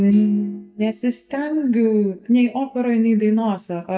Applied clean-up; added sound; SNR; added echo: neural mask model DeepFilterNet 3.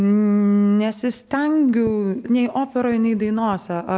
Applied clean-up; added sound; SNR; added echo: none; none; none; none.